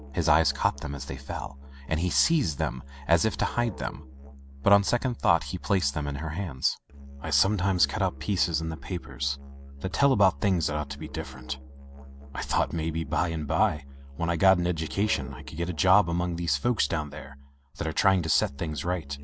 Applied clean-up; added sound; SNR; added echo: none; Musical instrument; 16 dB; none.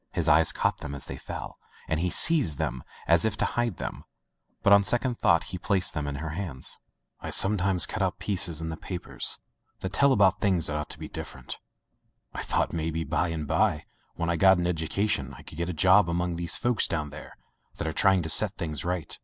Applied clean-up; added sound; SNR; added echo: none; none; none; none.